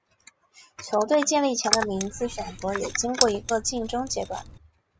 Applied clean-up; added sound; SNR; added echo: none; Keys jangling; 5 dB; none.